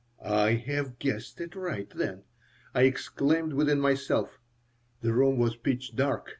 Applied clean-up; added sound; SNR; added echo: none; none; none; none.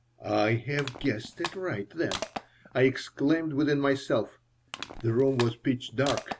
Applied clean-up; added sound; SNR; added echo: none; Crushing; 13 dB; none.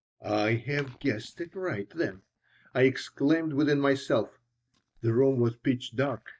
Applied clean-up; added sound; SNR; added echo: neural mask model DeepFilterNet 3.